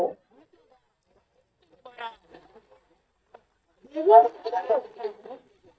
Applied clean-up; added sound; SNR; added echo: neural mask model DeepFilterNet 3.